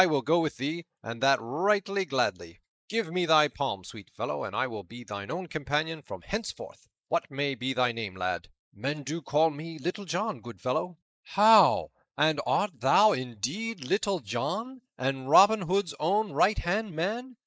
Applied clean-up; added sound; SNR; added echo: neural mask model Resemble Enhance denoiser.